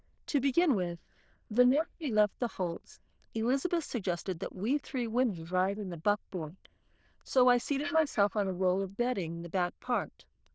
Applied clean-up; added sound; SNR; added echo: neural diffusion model UNIVERSE++.